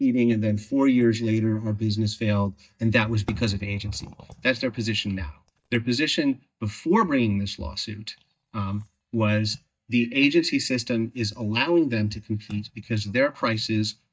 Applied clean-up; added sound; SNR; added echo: neural mask model DeepFilterNet 3.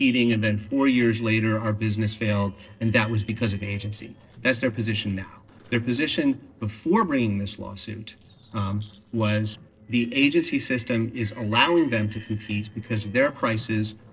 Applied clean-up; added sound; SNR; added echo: neural separator model SepFormer DNS4.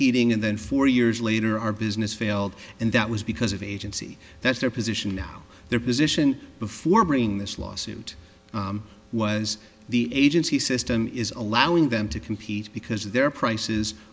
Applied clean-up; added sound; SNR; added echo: none; none; none; none.